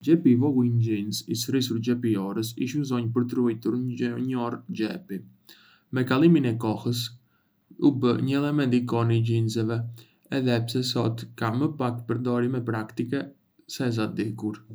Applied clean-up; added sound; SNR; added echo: none; none; none; none.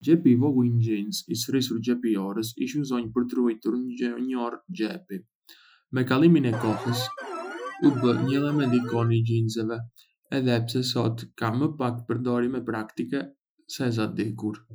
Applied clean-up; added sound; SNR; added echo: classical method Wiener filter.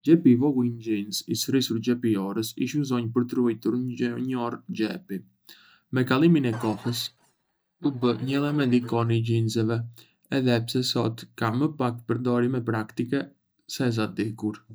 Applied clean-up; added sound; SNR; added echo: neural mask model DeepFilterNet 3.